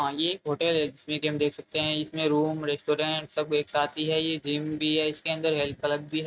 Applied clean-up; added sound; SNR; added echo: neural mask model RNNoise.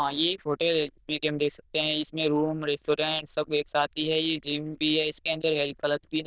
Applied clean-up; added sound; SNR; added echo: neural diffusion model UNIVERSE++.